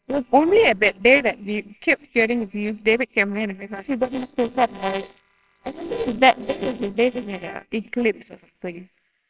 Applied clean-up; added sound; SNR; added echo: neural separator model SepFormer WHAMR!.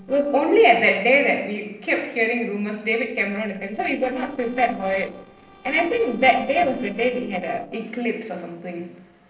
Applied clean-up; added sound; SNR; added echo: neural separator model SepFormer DNS4.